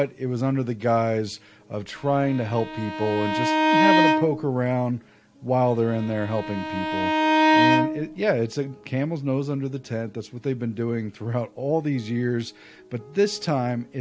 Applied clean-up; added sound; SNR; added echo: none; Bowed string instrument; -2 dB; none.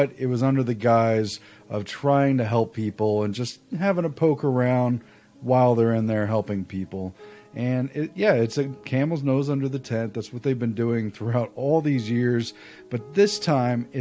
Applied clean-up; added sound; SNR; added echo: none; none; none; none.